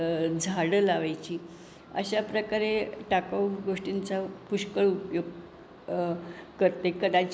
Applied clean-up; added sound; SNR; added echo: none; none; none; none.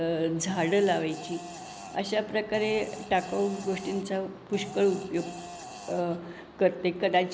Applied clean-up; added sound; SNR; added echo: none; Fart; 15 dB; none.